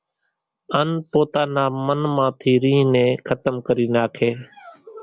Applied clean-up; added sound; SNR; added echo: none; none; none; none.